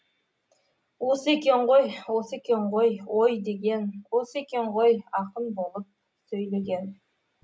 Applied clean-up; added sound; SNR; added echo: none; none; none; none.